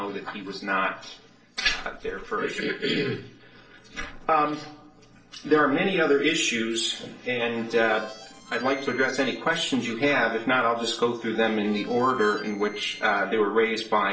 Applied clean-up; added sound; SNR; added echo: neural separator model SepFormer DNS4.